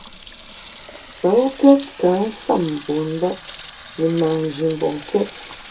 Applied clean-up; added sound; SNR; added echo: none; Sink (filling or washing) / Water tap, faucet; 16 dB; reverberation time 0.2 s.